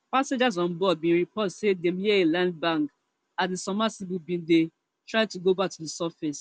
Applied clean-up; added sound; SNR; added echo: none; none; none; none.